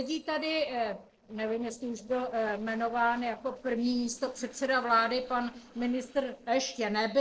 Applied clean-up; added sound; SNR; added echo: neural separator model SepFormer DNS4.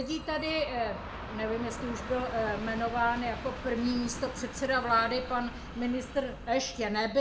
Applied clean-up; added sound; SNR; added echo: none; Train; 10 dB; reverberation time 0.6 s.